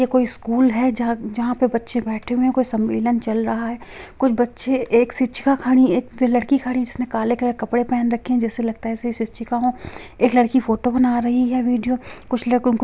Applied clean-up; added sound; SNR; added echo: none; none; none; none.